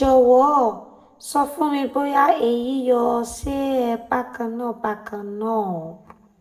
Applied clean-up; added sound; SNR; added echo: none; none; none; reverberation time 0.6 s.